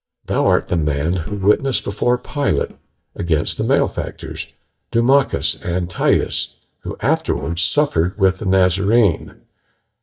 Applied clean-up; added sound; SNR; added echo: neural mask model DeepFilterNet 3.